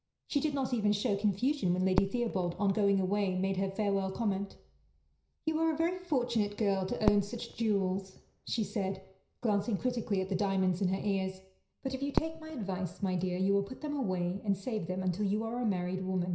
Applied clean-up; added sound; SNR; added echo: none; Fireworks; 12 dB; reverberation time 0.5 s.